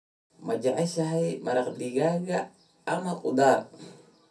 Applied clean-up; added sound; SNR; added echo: none; none; none; reverberation time 0.3 s.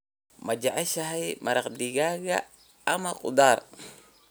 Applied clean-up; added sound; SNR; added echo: none; none; none; none.